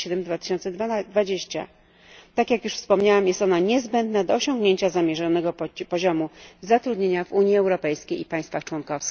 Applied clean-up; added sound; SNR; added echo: none; none; none; none.